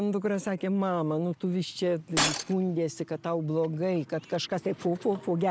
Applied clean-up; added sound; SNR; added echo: none; Shatter; 3 dB; none.